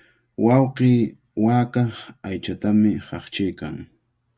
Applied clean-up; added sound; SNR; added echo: none; none; none; none.